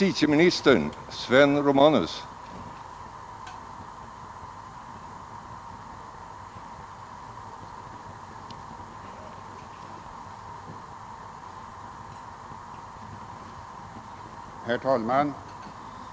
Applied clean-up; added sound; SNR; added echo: none; Fire; 13 dB; none.